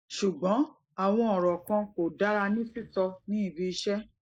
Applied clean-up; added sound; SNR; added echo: neural mask model Resemble Enhance denoiser.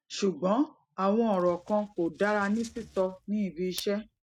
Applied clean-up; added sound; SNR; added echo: neural mask model RNNoise.